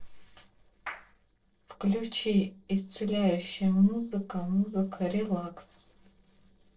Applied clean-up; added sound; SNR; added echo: neural separator model SepFormer DNS4.